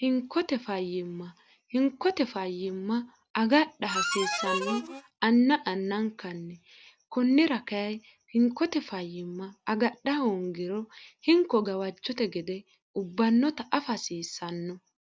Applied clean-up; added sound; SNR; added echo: none; Harmonica; 3 dB; none.